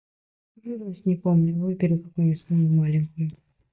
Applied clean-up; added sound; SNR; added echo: neural mask model DeepFilterNet 3.